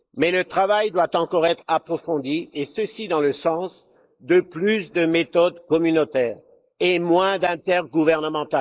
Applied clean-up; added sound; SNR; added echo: neural mask model Resemble Enhance denoiser.